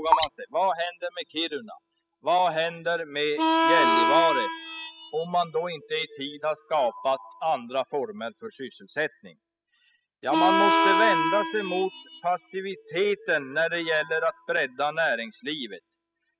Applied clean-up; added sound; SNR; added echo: classical method spectral subtraction.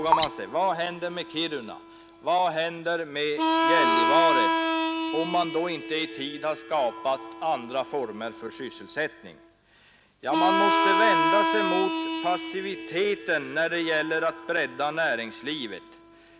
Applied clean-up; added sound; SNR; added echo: none; Harmonica + Drip; 0 dB; none.